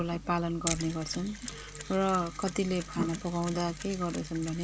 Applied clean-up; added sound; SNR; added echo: none; Mechanisms; 10 dB; none.